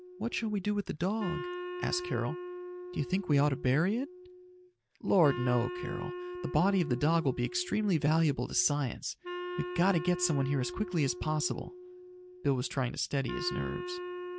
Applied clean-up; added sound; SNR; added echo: none; Wind instrument, woodwind instrument; 10 dB; none.